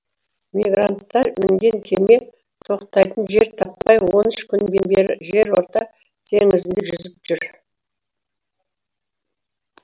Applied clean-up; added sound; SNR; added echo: none; none; none; none.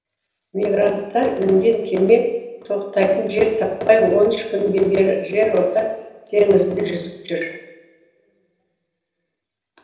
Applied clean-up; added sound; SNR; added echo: none; none; none; reverberation time 0.9 s.